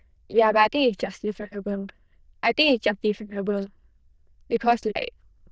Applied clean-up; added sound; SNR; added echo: neural diffusion model UNIVERSE++.